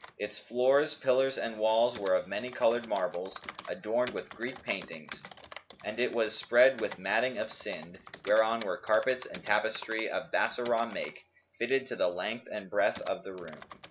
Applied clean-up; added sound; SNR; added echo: none; Computer keyboard; 19 dB; none.